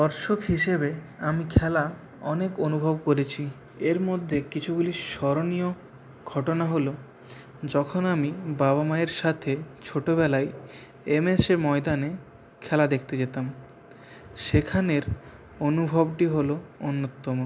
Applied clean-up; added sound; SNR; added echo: none; none; none; none.